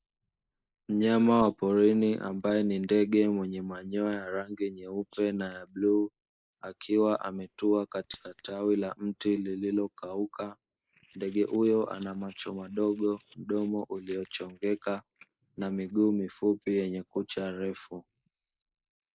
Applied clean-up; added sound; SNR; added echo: neural mask model Resemble Enhance denoiser.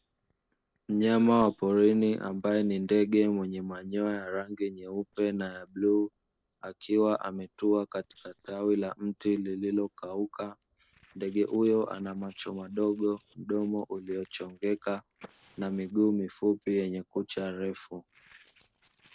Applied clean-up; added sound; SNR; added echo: neural separator model SepFormer DNS4.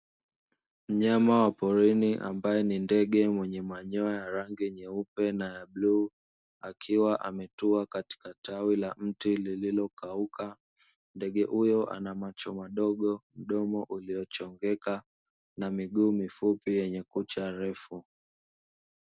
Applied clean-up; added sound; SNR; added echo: none; none; none; none.